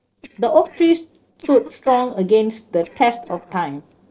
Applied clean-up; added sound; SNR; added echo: neural separator model SepFormer DNS4.